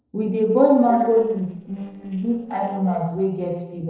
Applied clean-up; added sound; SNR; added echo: neural separator model SepFormer DNS4.